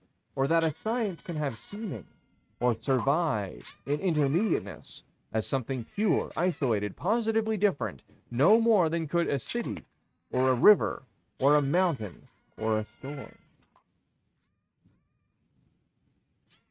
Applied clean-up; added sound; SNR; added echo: neural mask model RNNoise.